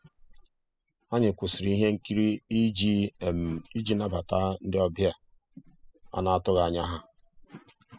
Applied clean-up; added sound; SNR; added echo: classical method spectral subtraction.